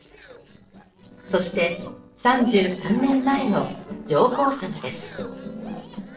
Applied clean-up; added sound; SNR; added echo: neural separator model SepFormer DNS4.